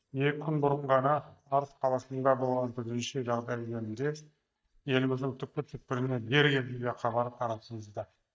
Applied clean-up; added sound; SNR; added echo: neural mask model DeepFilterNet 3.